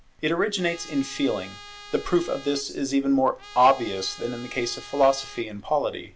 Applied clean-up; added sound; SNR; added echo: none; Trumpet; 19 dB; none.